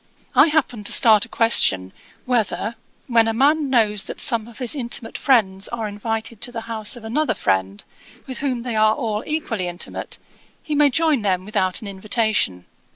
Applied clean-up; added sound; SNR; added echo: none; none; none; none.